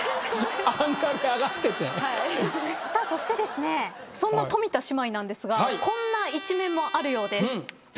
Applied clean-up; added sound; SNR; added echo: none; Trumpet; 12 dB; none.